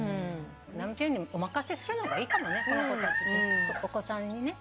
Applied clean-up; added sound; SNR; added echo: none; Chicken, rooster; 0 dB; none.